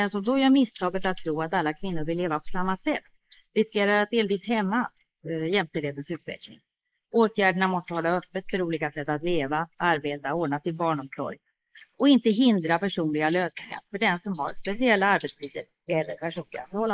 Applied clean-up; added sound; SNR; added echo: neural mask model Resemble Enhance denoiser.